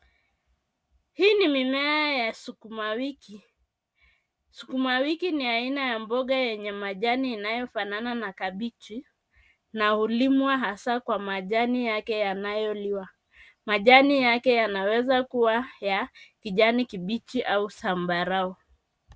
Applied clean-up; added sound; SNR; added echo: none; none; none; none.